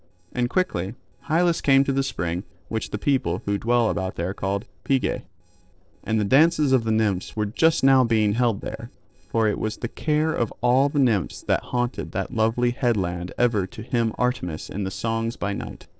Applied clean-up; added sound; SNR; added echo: neural separator model SepFormer DNS4.